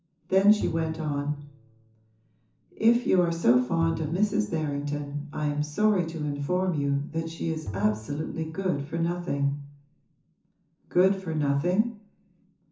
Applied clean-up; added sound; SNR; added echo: none; Bowed string instrument; 16 dB; reverberation time 0.9 s.